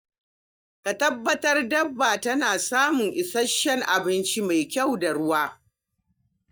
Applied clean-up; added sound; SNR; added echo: neural mask model DeepFilterNet 3.